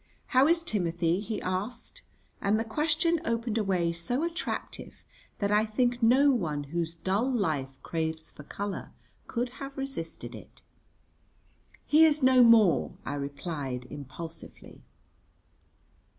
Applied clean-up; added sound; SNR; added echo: none; none; none; none.